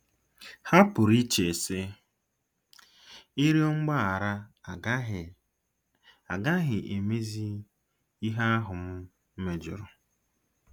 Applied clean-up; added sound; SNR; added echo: none; none; none; none.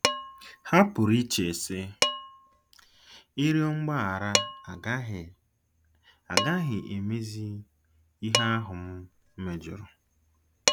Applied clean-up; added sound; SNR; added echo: none; Dishes, pots, and pans; 4 dB; none.